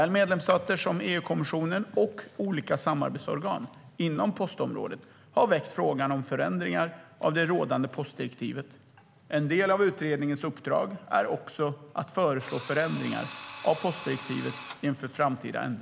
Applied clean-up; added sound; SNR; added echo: none; Drill; 10 dB; none.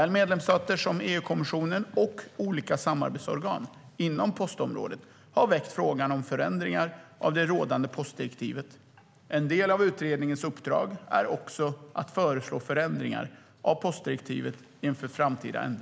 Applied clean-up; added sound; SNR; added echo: none; none; none; none.